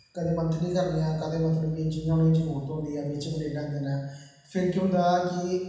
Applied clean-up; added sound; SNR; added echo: none; none; none; reverberation time 1.1 s.